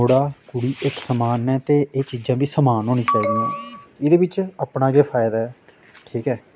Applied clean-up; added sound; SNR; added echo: none; none; none; none.